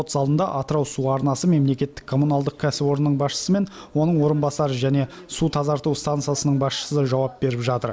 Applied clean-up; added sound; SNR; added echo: none; none; none; none.